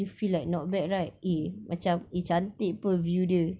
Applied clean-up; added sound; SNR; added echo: none; none; none; none.